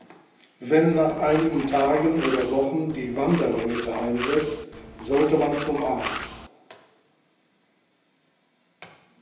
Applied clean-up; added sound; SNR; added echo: none; Tools; 11 dB; reverberation time 0.8 s.